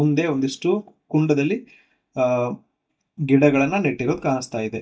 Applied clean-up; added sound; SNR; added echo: neural mask model DeepFilterNet 3.